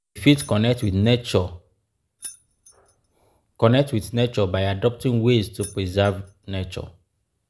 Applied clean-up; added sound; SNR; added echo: none; Keys jangling; 15 dB; none.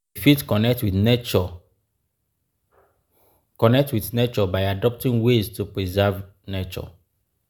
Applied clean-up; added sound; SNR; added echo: none; none; none; none.